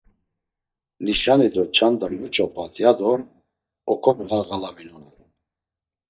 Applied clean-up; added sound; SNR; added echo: neural mask model DeepFilterNet 3.